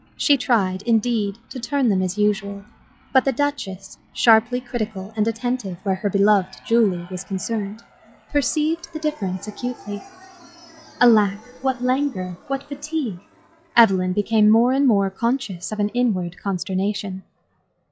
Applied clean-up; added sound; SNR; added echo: classical method log-MMSE.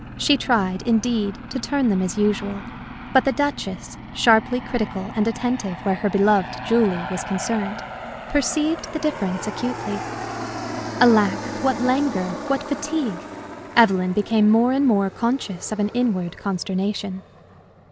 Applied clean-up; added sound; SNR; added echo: none; Aircraft; 11 dB; none.